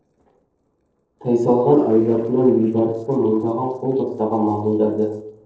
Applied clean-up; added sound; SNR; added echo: neural separator model SepFormer DNS4.